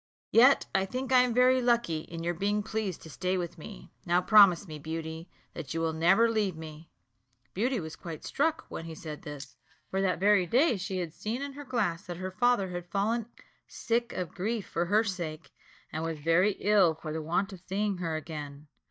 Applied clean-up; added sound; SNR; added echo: neural mask model DeepFilterNet 3.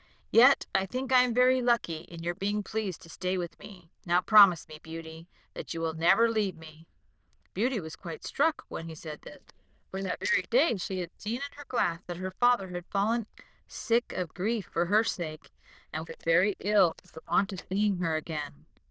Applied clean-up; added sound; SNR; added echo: neural diffusion model UNIVERSE++.